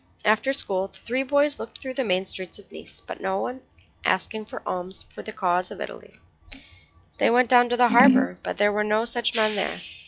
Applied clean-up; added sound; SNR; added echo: classical method log-MMSE.